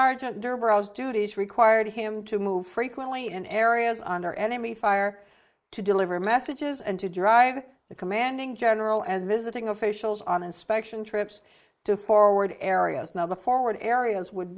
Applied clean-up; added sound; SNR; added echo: neural mask model Resemble Enhance denoiser.